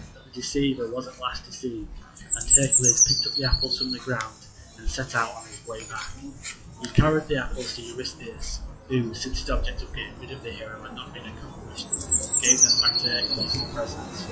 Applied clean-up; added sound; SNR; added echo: classical method WPE with log-MMSE.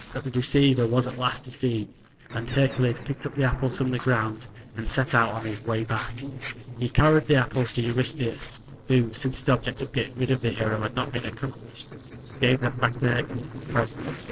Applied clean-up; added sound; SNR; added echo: neural separator model SepFormer DNS4.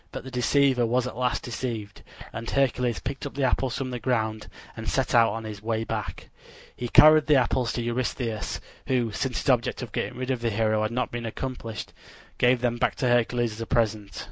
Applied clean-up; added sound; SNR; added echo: none; none; none; none.